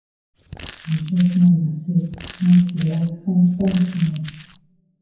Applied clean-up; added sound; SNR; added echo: none; Crumpling, crinkling; 19 dB; reverberation time 0.9 s.